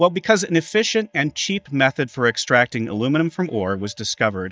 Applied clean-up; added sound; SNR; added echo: neural mask model DeepFilterNet 3.